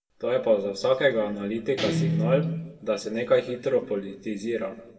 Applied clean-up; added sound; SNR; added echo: none; Guitar; 4 dB; reverberation time 0.8 s.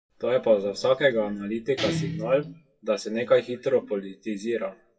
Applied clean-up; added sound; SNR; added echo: classical method WPE with log-MMSE.